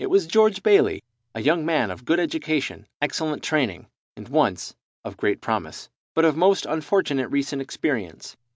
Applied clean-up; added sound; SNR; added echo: none; none; none; none.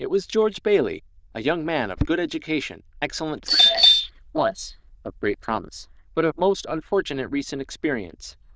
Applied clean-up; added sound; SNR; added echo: neural diffusion model UNIVERSE++.